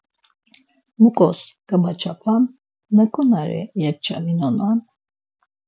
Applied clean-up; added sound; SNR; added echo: none; none; none; none.